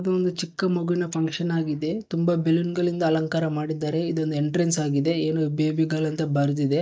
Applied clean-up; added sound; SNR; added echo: neural mask model DeepFilterNet 3.